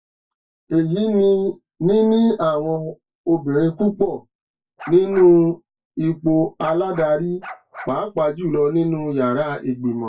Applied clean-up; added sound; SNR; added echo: neural mask model DeepFilterNet 3.